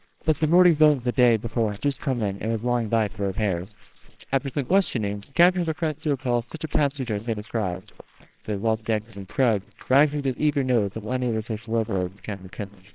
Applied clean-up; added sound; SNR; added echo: neural separator model SepFormer WHAMR!.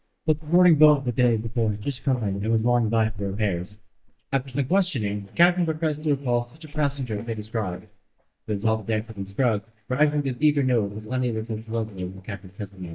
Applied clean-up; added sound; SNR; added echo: neural mask model DeepFilterNet 3.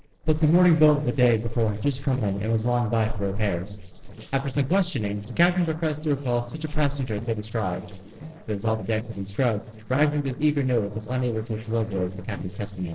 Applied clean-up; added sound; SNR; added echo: neural separator model SepFormer DNS4.